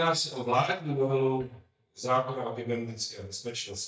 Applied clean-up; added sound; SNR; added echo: neural mask model DeepFilterNet 3.